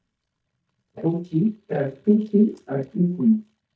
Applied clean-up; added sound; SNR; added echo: neural mask model DeepFilterNet 3.